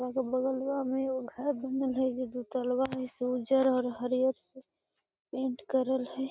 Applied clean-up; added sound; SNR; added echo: none; none; none; none.